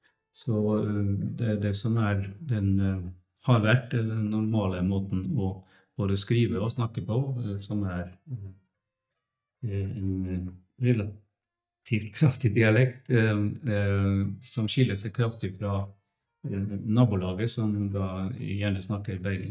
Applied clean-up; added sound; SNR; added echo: neural mask model DeepFilterNet 3.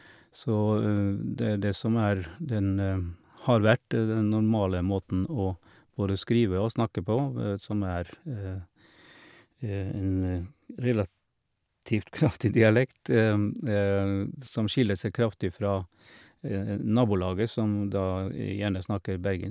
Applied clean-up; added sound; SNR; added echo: none; none; none; none.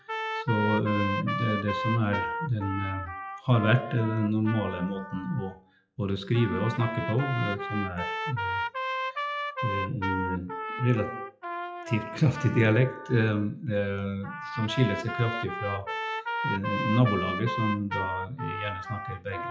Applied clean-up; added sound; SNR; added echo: classical method WPE with log-MMSE.